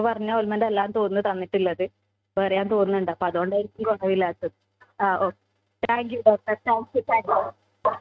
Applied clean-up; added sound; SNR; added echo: neural mask model RNNoise.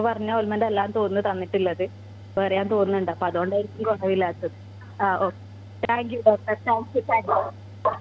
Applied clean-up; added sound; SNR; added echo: none; Mechanical fan; 17 dB; none.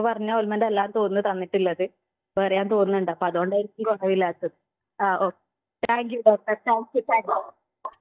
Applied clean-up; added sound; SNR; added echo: neural mask model DeepFilterNet 3.